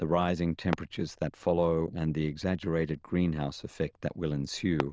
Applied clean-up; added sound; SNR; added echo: neural diffusion model UNIVERSE++.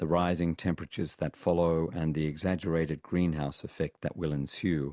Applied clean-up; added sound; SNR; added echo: none; none; none; none.